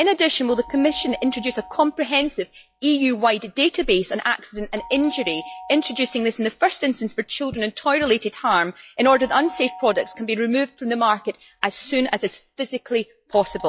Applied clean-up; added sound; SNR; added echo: classical method log-MMSE.